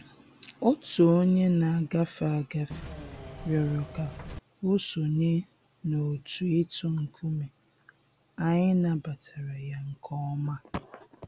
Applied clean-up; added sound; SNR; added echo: none; Engine / Mechanisms; 13 dB; none.